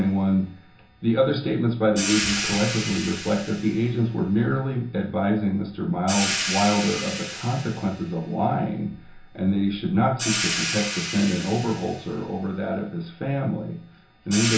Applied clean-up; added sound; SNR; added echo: none; Hi-hat; 8 dB; reverberation time 0.6 s.